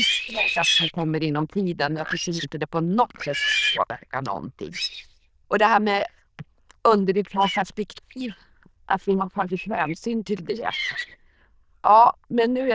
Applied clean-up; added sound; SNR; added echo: neural diffusion model UNIVERSE++.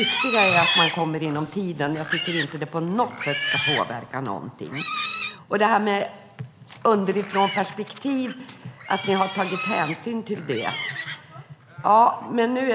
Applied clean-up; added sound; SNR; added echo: none; Livestock, farm animals, working animals; 5 dB; none.